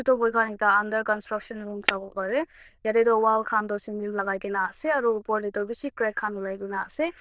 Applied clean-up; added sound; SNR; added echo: neural diffusion model UNIVERSE++.